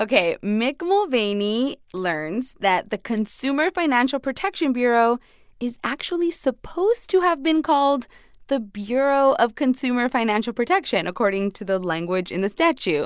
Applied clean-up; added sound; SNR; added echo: none; none; none; none.